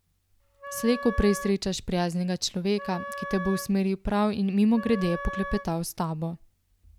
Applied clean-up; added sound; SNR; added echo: none; Wind instrument, woodwind instrument; 11 dB; none.